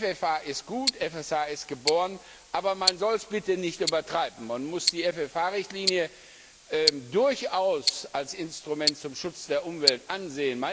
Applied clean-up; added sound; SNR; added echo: none; Tick-tock; 5 dB; none.